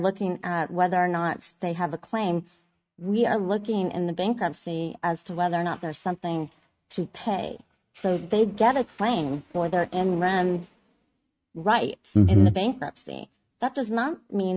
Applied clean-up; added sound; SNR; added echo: neural mask model RNNoise.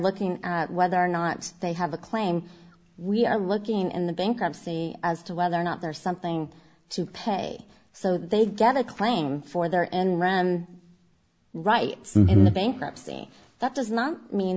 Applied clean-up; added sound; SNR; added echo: none; none; none; none.